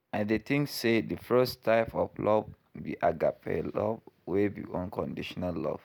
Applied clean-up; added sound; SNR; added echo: none; none; none; none.